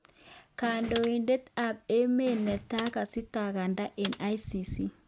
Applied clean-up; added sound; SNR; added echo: none; Snare drum + Computer keyboard; 11 dB; none.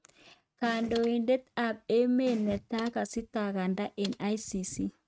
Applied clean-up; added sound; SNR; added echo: neural mask model RNNoise.